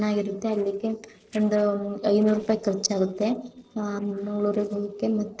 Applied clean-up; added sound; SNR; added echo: neural separator model SepFormer DNS4.